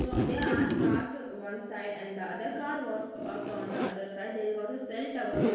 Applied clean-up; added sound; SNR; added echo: none; Zipper (clothing); -2 dB; reverberation time 1.2 s.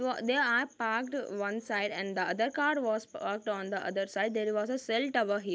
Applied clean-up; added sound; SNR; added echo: none; none; none; none.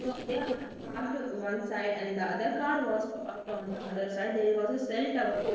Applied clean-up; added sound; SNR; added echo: neural separator model SepFormer DNS4.